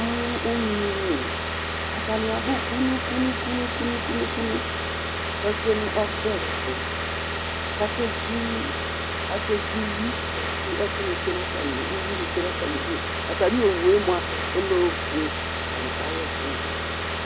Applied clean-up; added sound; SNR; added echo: none; Car; 0 dB; none.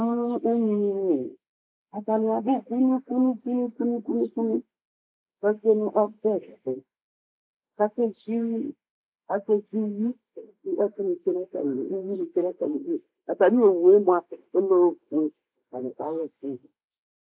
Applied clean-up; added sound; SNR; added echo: neural mask model Resemble Enhance denoiser.